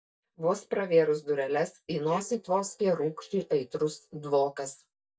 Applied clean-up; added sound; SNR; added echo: neural mask model DeepFilterNet 3.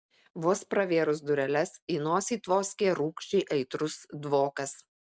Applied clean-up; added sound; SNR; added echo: none; none; none; none.